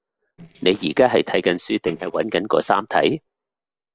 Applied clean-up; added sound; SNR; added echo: neural separator model SepFormer DNS4.